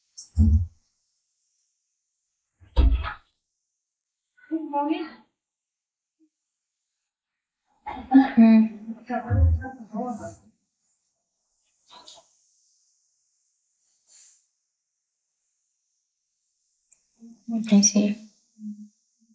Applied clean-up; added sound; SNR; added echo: neural mask model Resemble Enhance denoiser.